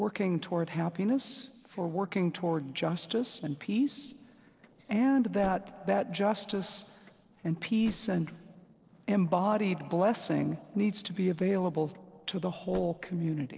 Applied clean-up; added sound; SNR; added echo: neural separator model SepFormer DNS4.